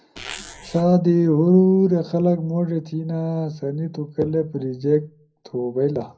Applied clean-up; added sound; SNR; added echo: none; Zipper (clothing); 16 dB; reverberation time 0.5 s.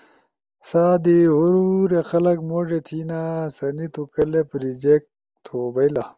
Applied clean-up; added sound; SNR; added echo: none; none; none; none.